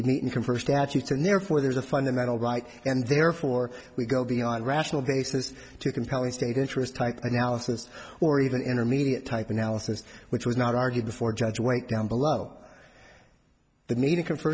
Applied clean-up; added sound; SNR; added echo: none; none; none; none.